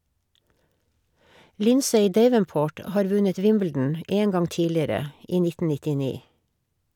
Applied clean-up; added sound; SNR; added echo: none; none; none; none.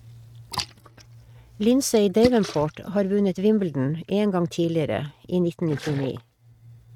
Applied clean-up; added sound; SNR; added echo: neural mask model RNNoise.